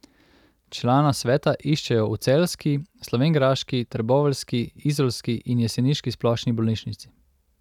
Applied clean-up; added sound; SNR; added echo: none; none; none; none.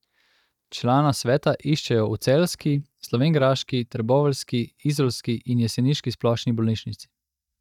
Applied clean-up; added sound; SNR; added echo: neural mask model DeepFilterNet 3.